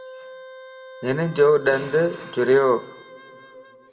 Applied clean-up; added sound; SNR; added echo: none; Wind instrument, woodwind instrument; 19 dB; reverberation time 0.9 s.